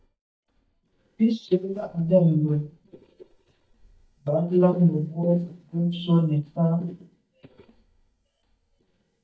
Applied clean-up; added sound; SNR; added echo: neural mask model DeepFilterNet 3.